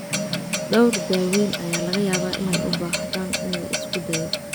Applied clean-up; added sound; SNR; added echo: none; Clock; 2 dB; none.